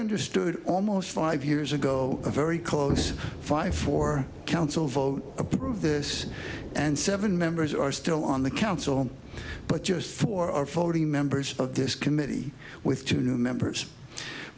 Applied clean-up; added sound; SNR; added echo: none; Thunder / Rain; 12 dB; none.